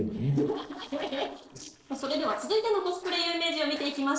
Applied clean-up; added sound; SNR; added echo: neural separator model SepFormer DNS4.